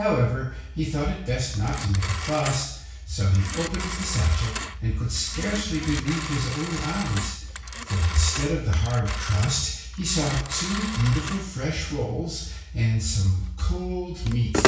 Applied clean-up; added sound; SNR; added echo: none; Telephone; 9 dB; reverberation time 0.6 s.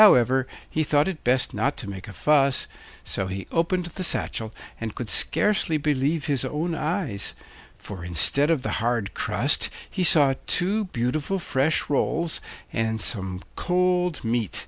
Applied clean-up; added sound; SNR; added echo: none; none; none; none.